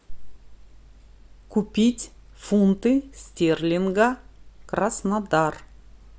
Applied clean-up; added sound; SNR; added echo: none; none; none; none.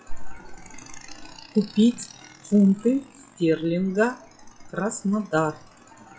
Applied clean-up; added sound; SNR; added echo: classical method WPE with log-MMSE.